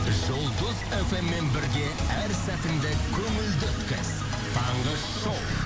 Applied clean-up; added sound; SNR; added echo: none; Engine; 5 dB; none.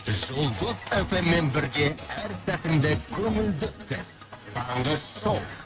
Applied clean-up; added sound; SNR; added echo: neural mask model RNNoise.